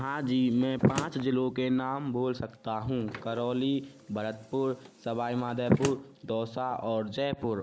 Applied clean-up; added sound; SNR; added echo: none; Slam; 6 dB; none.